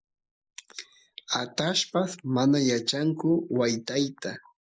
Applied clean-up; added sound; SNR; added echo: neural mask model Resemble Enhance denoiser.